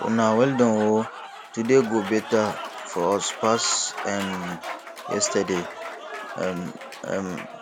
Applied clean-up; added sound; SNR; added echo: none; Applause / Crowd; 10 dB; none.